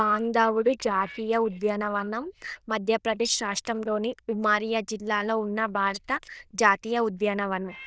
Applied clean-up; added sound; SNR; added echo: neural diffusion model UNIVERSE++.